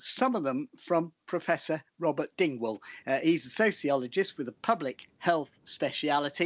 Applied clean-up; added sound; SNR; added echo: none; none; none; none.